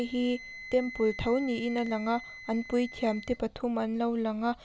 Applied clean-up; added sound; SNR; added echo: none; Wind instrument, woodwind instrument; 16 dB; none.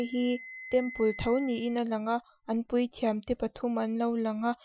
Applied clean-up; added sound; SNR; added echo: classical method Wiener filter.